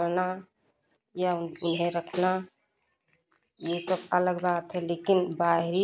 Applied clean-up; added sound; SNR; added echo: none; Snare drum; 18 dB; none.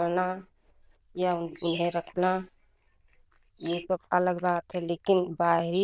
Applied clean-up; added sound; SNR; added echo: neural diffusion model UNIVERSE++.